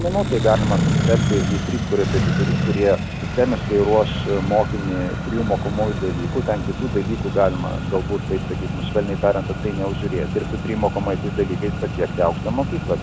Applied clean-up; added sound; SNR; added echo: none; Accelerating, revving, vroom; 1 dB; none.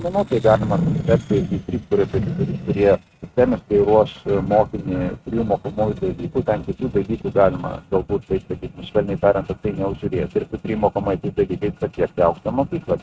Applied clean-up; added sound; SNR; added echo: neural mask model RNNoise.